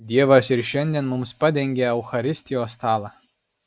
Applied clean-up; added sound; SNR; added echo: none; none; none; none.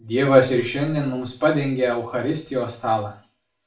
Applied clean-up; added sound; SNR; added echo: none; none; none; reverberation time 0.4 s.